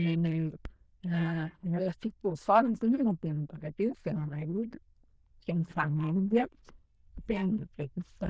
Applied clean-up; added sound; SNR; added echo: neural diffusion model UNIVERSE++.